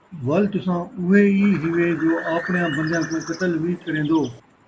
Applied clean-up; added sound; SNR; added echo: none; Bird; 13 dB; none.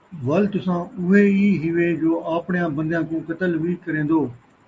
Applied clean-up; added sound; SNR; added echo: none; none; none; none.